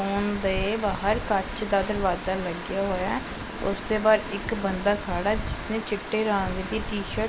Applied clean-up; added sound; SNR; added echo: none; none; none; none.